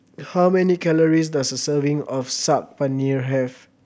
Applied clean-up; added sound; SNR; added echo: none; none; none; none.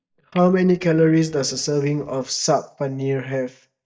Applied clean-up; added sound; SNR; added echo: neural mask model DeepFilterNet 3.